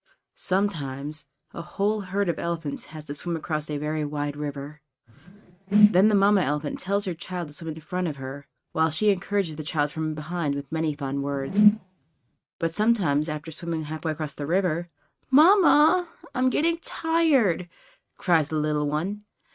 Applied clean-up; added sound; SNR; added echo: neural mask model RNNoise.